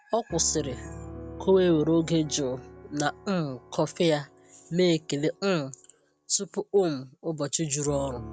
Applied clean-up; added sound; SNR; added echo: none; Piano; 17 dB; none.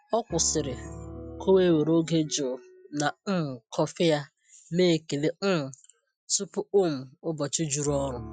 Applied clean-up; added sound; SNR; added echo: classical method Wiener filter.